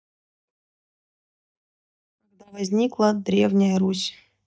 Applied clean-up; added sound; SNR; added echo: neural mask model DeepFilterNet 3.